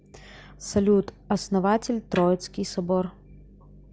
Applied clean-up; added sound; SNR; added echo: none; Snare drum; 20 dB; none.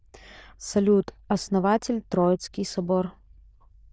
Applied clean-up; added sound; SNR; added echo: neural diffusion model UNIVERSE++.